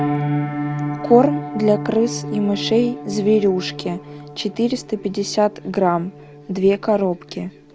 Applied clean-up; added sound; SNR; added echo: none; Piano; 8 dB; none.